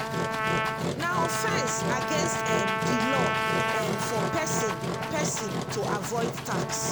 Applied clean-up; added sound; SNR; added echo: none; Trumpet + Engine; -4 dB; none.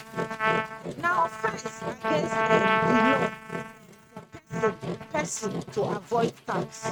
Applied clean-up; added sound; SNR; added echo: neural mask model RNNoise.